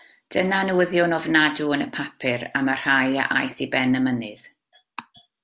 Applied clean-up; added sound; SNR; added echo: none; none; none; none.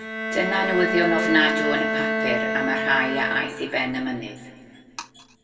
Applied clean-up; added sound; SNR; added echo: none; Bowed string instrument; 2 dB; reverberation time 1.8 s.